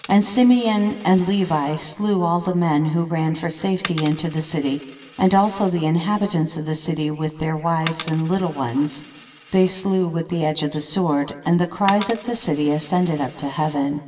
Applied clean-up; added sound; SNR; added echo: none; Coin (dropping); 18 dB; reverberation time 1.4 s.